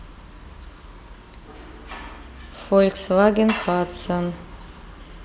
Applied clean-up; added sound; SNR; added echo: none; none; none; none.